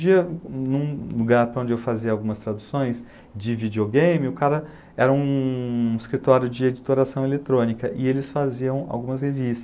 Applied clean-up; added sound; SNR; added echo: none; none; none; none.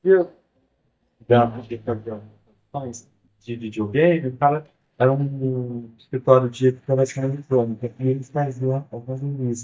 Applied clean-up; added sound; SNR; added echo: neural mask model DeepFilterNet 3.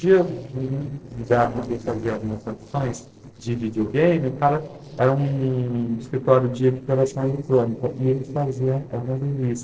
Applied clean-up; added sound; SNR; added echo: neural separator model SepFormer DNS4.